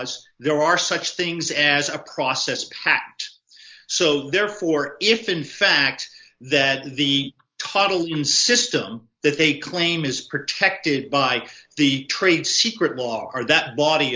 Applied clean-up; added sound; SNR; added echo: neural mask model Resemble Enhance denoiser.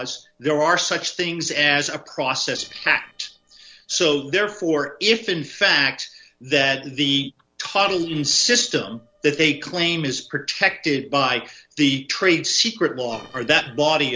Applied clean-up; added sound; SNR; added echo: neural separator model SepFormer DNS4.